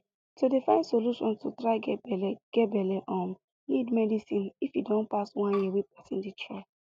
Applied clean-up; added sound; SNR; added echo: neural mask model RNNoise.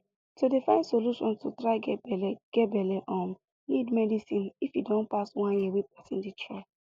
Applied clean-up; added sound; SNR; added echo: neural mask model Resemble Enhance denoiser.